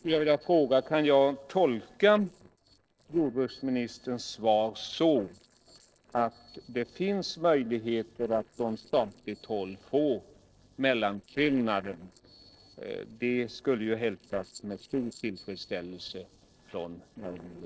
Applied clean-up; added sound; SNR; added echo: neural separator model SepFormer DNS4.